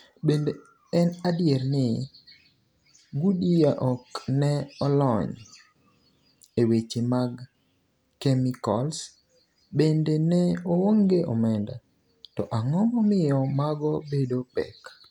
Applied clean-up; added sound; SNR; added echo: none; none; none; none.